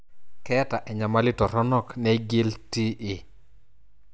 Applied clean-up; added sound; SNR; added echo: none; none; none; none.